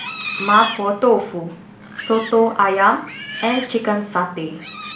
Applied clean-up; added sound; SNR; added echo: none; Livestock, farm animals, working animals; 13 dB; none.